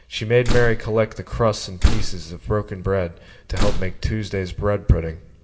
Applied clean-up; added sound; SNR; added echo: none; Slam; 1 dB; reverberation time 0.6 s.